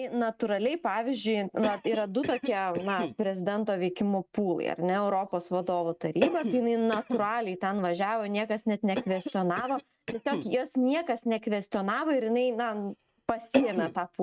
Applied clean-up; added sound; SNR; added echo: neural mask model RNNoise.